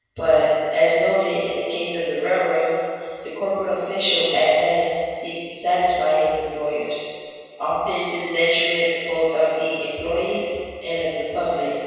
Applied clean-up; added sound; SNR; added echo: none; none; none; reverberation time 1.9 s.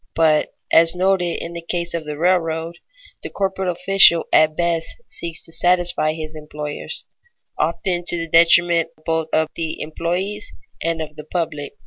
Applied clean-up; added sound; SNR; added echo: none; none; none; none.